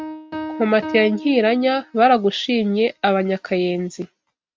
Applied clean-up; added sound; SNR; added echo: neural mask model RNNoise.